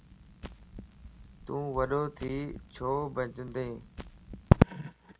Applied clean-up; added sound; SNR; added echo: none; Crackle; -3 dB; none.